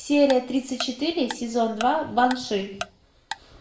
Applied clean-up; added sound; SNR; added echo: none; Tick-tock; 15 dB; reverberation time 0.5 s.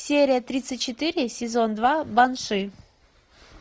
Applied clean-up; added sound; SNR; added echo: none; none; none; none.